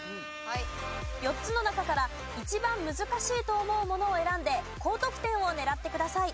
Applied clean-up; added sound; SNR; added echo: none; none; none; none.